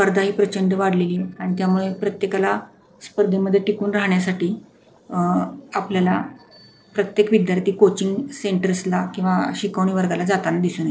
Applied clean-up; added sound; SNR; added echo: neural separator model SepFormer DNS4.